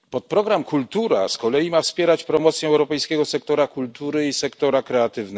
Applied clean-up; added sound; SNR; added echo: none; none; none; none.